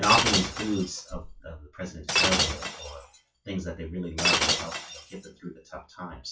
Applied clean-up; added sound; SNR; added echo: classical method WPE with log-MMSE.